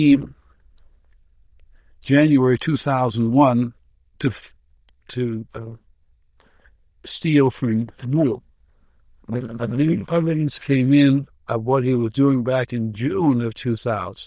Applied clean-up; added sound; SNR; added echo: neural diffusion model UNIVERSE++.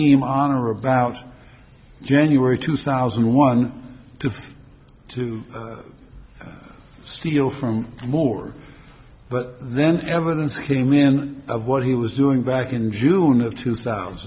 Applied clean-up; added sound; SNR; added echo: none; none; none; none.